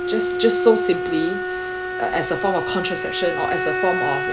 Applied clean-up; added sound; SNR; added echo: none; Bowed string instrument; 2 dB; none.